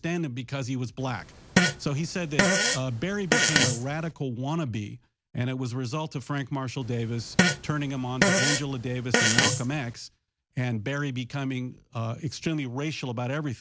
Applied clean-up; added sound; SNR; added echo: none; Fart; -4 dB; none.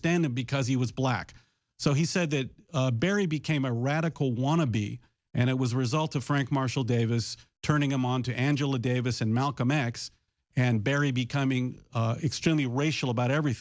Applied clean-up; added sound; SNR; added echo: none; none; none; none.